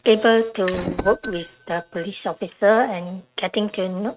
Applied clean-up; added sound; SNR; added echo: neural mask model RNNoise.